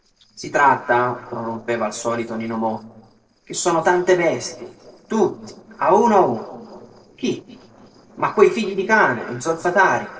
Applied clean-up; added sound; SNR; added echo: neural separator model SepFormer DNS4.